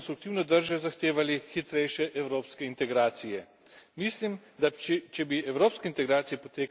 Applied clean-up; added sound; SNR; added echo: none; none; none; none.